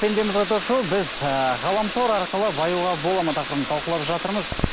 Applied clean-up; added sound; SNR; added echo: none; Bathtub (filling or washing); 7 dB; none.